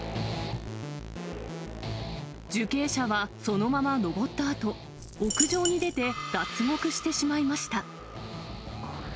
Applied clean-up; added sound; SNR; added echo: none; Coin (dropping); 2 dB; none.